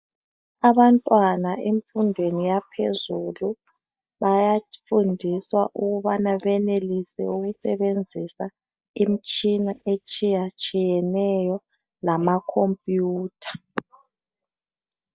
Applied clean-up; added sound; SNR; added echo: neural mask model DeepFilterNet 3.